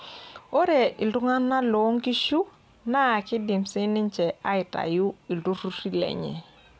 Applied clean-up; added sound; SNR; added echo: none; none; none; none.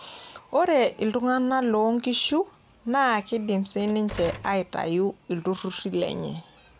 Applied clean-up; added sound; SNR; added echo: none; Door; 15 dB; none.